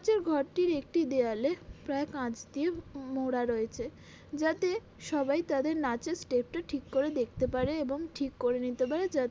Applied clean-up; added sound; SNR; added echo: none; none; none; none.